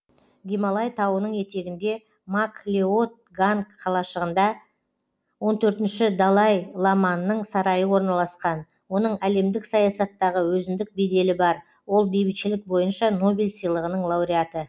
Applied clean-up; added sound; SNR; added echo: none; none; none; none.